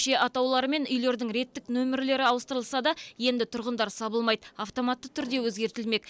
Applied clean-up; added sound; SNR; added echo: none; none; none; none.